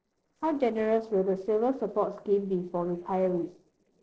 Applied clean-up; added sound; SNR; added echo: neural separator model SepFormer DNS4.